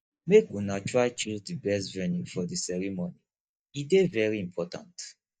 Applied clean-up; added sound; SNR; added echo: neural mask model DeepFilterNet 3.